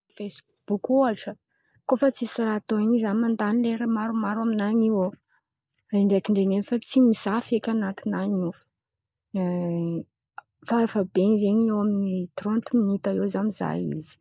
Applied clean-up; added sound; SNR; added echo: none; none; none; none.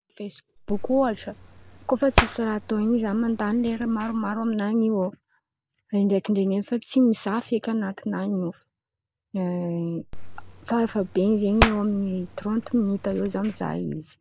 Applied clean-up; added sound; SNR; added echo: none; Hands; 6 dB; none.